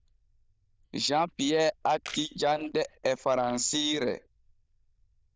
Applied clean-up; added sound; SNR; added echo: neural diffusion model UNIVERSE++.